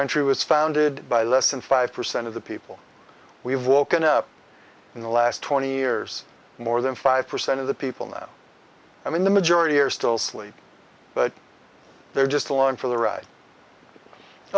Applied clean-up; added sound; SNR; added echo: none; none; none; none.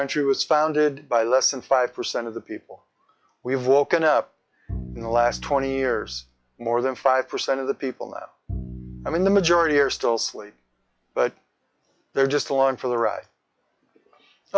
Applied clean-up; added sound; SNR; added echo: classical method log-MMSE.